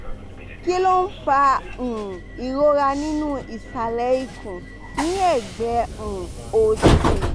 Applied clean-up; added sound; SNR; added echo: none; Train; 4 dB; none.